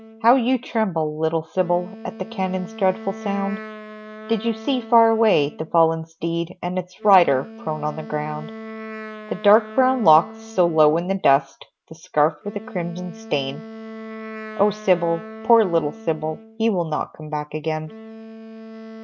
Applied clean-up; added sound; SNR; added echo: none; Wind instrument, woodwind instrument; 16 dB; none.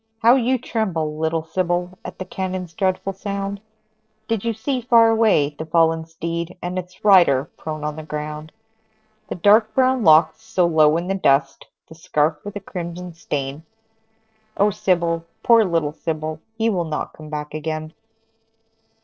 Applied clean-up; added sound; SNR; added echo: neural separator model SepFormer DNS4.